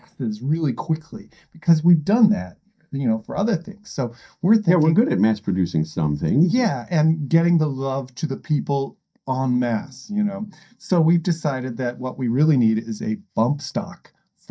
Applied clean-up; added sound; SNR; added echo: neural mask model DeepFilterNet 3.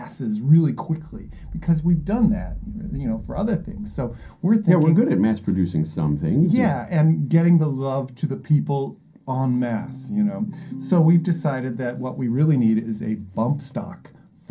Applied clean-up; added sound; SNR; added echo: none; Thunder / Wind; 14 dB; reverberation time 0.3 s.